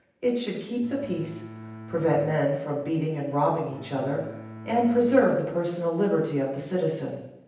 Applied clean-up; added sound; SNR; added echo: none; Bowed string instrument; 16 dB; reverberation time 0.9 s.